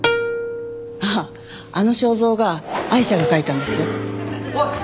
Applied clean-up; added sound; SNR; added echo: none; Plucked string instrument; 7 dB; none.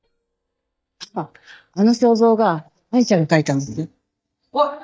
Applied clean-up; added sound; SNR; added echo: neural mask model DeepFilterNet 3.